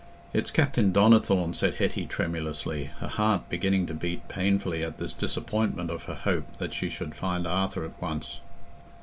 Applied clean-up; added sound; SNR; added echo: none; none; none; none.